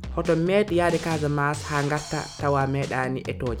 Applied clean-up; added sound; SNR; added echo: none; Drum kit; 12 dB; none.